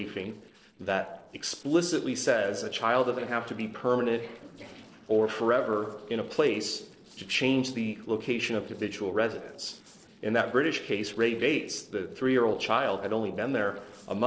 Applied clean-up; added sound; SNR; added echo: neural separator model SepFormer DNS4.